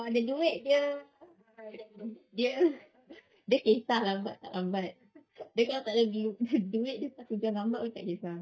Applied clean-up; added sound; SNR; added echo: neural mask model DeepFilterNet 3.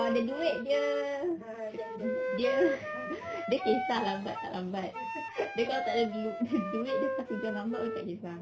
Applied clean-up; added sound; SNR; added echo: none; Wind instrument, woodwind instrument; 4 dB; none.